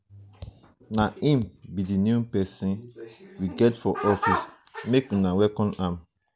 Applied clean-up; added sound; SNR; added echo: none; none; none; none.